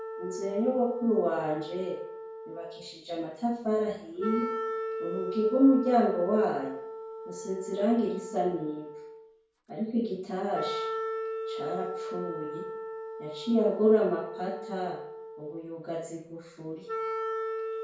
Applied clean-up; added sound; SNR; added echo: none; Wind instrument, woodwind instrument; 7 dB; reverberation time 0.5 s.